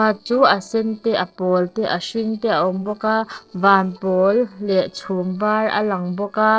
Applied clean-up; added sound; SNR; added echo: neural separator model SepFormer DNS4.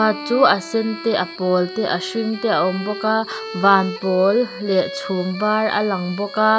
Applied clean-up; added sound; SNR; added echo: none; Bowed string instrument; 13 dB; none.